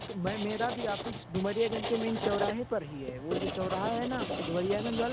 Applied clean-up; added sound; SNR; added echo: none; Writing; 4 dB; none.